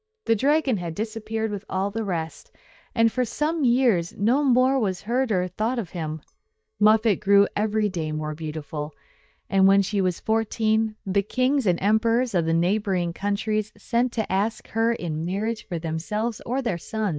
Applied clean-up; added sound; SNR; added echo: neural mask model DeepFilterNet 3.